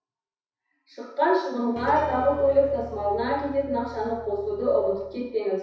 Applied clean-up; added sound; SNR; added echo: none; Piano; 13 dB; reverberation time 0.7 s.